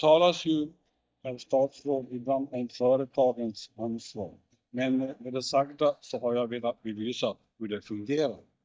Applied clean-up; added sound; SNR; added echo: neural mask model DeepFilterNet 3.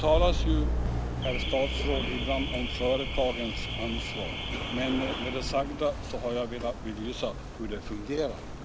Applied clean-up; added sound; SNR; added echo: none; Alarm / Car; 0 dB; none.